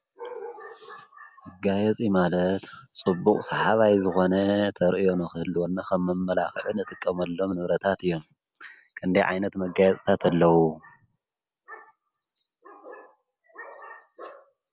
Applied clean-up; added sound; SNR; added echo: none; none; none; none.